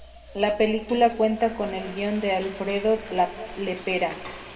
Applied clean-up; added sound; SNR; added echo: none; Frying (food); 17 dB; reverberation time 2.1 s.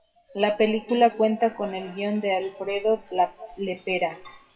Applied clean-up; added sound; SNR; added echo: classical method WPE with log-MMSE.